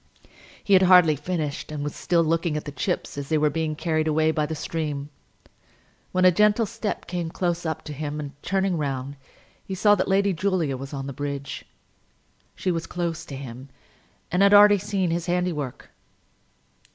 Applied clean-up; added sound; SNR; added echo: none; none; none; none.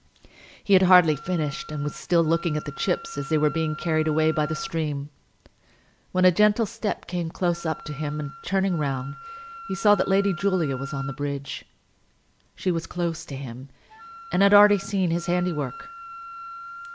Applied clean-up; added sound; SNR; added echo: none; Wind instrument, woodwind instrument; 17 dB; none.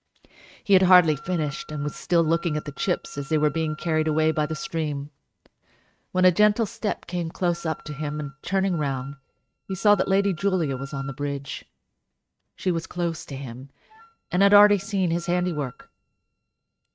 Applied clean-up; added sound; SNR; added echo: neural mask model RNNoise.